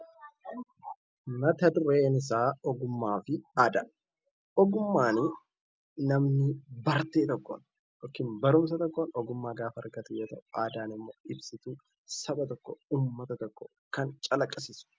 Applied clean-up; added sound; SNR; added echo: none; none; none; none.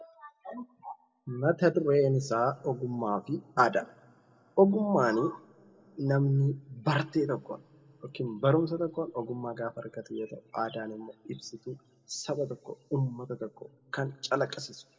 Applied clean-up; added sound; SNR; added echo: none; none; none; reverberation time 1.7 s.